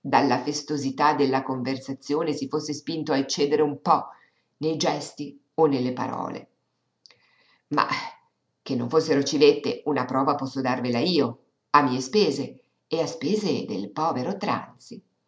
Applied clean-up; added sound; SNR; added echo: none; none; none; none.